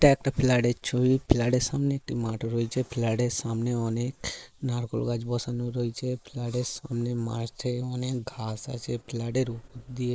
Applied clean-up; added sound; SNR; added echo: neural mask model Resemble Enhance denoiser.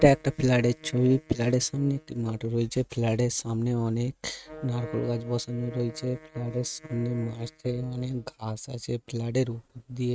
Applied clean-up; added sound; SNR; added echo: neural mask model RNNoise.